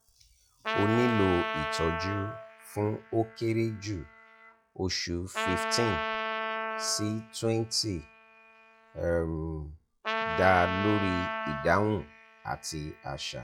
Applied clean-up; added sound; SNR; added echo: classical method log-MMSE.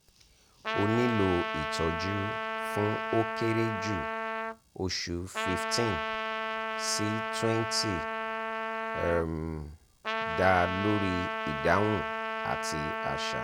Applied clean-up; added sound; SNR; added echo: none; Trumpet; 2 dB; none.